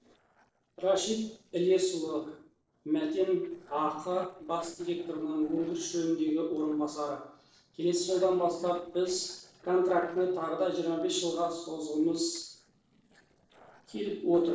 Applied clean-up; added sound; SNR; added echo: neural separator model SepFormer DNS4.